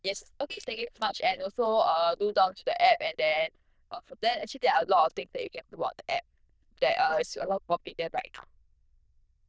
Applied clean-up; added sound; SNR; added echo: neural diffusion model UNIVERSE++.